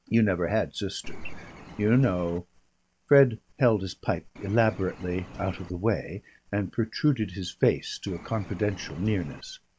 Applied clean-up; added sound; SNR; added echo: none; Bird; 17 dB; none.